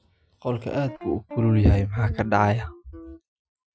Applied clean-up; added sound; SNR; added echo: classical method Wiener filter.